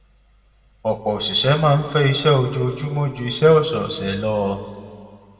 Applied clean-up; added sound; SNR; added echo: none; none; none; reverberation time 1.7 s.